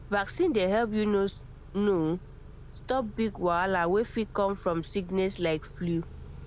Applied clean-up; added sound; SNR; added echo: none; Idling / Accelerating, revving, vroom / Car; 16 dB; none.